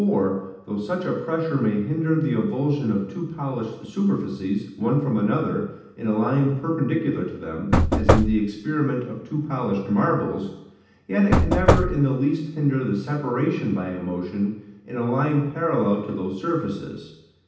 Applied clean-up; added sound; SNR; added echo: none; Knock / Wood; -4 dB; reverberation time 0.8 s.